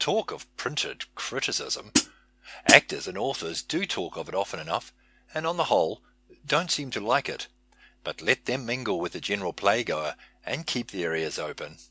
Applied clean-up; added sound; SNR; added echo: none; Hi-hat; -3 dB; none.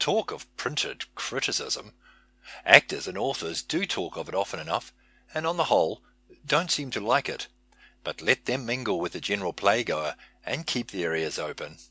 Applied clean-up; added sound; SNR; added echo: none; none; none; none.